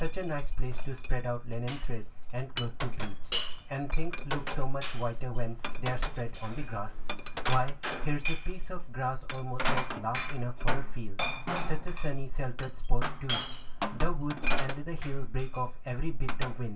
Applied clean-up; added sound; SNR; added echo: none; Glass; 12 dB; reverberation time 0.2 s.